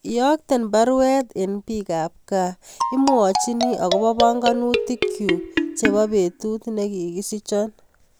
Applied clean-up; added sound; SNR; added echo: none; Marimba, xylophone; 3 dB; none.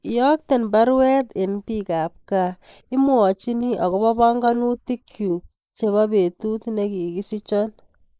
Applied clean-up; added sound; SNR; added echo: neural mask model Resemble Enhance denoiser.